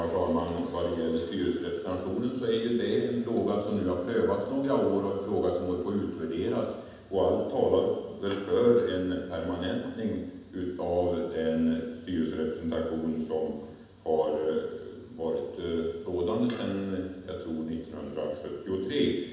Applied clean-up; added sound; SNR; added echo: none; none; none; reverberation time 1.1 s.